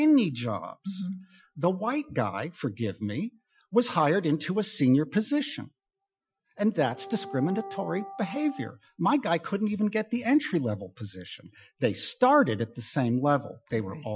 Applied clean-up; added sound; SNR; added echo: classical method Wiener filter.